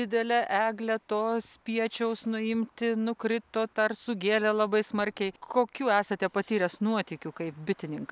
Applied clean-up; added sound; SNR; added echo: none; none; none; none.